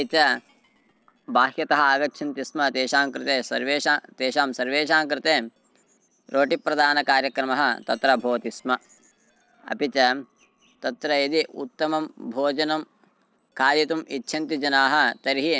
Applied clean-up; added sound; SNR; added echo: neural separator model SepFormer DNS4.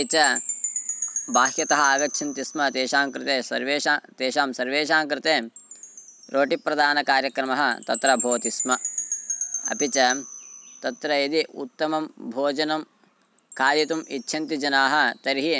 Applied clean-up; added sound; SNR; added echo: none; Wind chime; 9 dB; none.